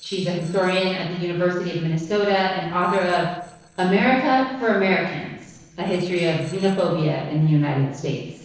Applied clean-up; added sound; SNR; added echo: neural separator model SepFormer DNS4.